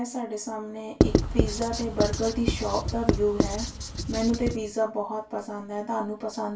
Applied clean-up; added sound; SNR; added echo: none; Writing; -2 dB; reverberation time 0.2 s.